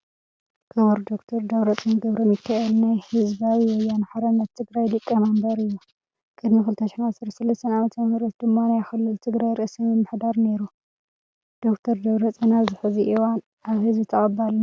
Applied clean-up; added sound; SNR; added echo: none; none; none; none.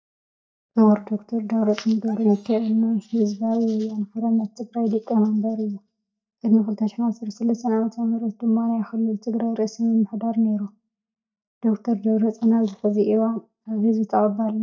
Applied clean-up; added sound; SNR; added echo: neural mask model DeepFilterNet 3.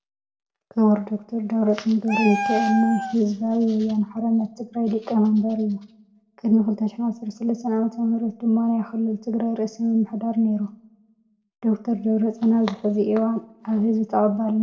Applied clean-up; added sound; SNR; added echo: none; Meow; 7 dB; reverberation time 0.5 s.